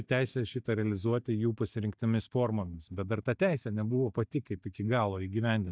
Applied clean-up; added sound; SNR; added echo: neural mask model DeepFilterNet 3.